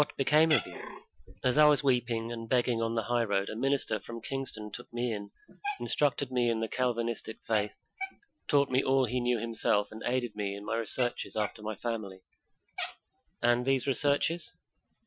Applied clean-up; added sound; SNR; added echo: classical method Wiener filter.